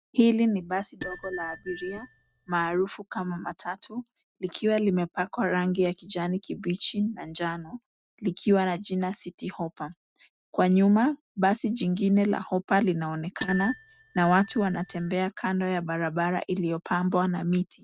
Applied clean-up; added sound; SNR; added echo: neural mask model RNNoise.